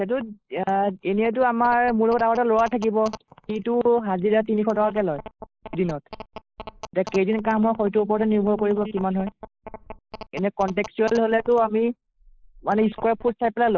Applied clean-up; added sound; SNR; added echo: neural mask model Resemble Enhance denoiser.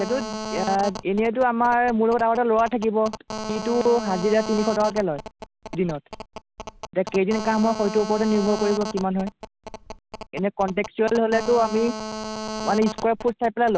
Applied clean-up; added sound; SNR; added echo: none; Telephone; 10 dB; none.